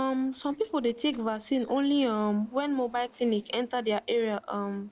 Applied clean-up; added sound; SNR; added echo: neural separator model SepFormer DNS4.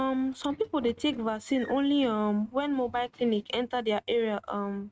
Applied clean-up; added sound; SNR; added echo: neural mask model RNNoise.